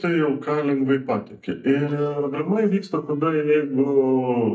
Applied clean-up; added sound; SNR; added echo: neural mask model DeepFilterNet 3.